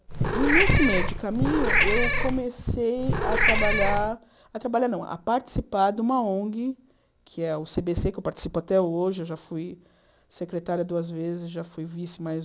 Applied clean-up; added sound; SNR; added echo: none; Meow / Purr; -4 dB; none.